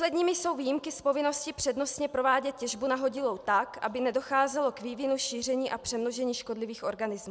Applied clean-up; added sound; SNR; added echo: none; none; none; none.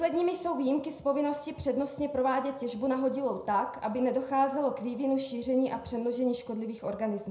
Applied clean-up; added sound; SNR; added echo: none; none; none; reverberation time 0.4 s.